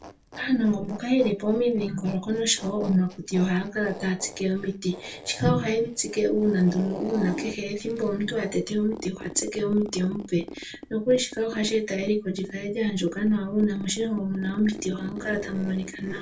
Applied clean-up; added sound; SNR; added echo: none; Zipper (clothing); 15 dB; reverberation time 0.2 s.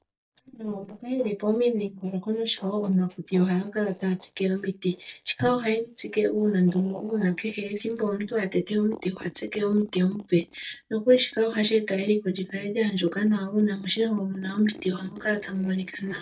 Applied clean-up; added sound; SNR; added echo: neural mask model DeepFilterNet 3.